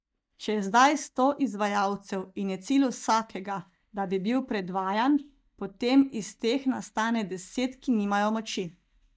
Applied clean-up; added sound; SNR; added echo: neural mask model DeepFilterNet 3.